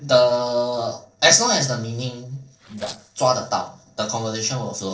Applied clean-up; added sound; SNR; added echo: neural separator model SepFormer DNS4.